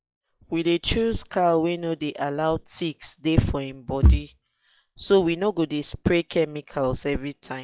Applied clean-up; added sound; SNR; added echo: classical method log-MMSE.